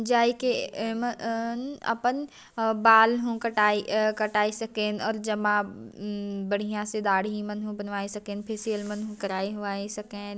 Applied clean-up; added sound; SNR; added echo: none; none; none; none.